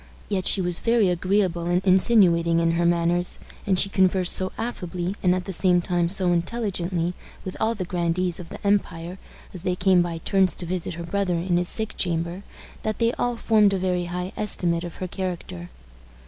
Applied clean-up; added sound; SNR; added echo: none; none; none; none.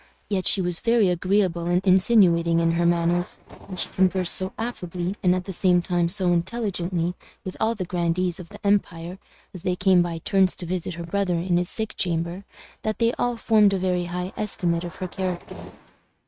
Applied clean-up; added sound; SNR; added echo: neural mask model RNNoise.